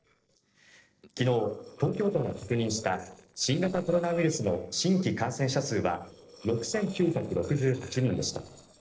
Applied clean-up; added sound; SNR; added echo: neural separator model SepFormer DNS4.